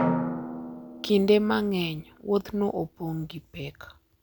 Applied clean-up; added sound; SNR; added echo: none; Drum; 7 dB; none.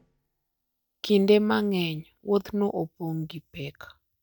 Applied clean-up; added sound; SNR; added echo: neural mask model DeepFilterNet 3.